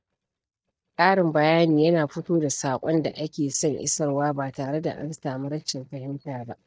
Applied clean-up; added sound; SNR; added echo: neural mask model DeepFilterNet 3.